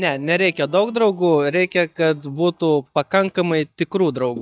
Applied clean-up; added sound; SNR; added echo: neural mask model DeepFilterNet 3.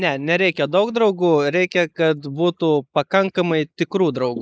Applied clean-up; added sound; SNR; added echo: neural mask model Resemble Enhance denoiser.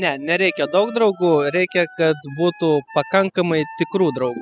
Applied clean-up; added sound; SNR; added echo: classical method spectral subtraction.